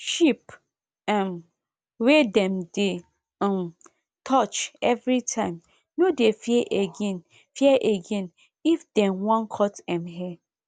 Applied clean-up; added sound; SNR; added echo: none; none; none; none.